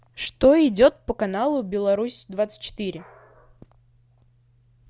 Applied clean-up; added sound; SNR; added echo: none; none; none; none.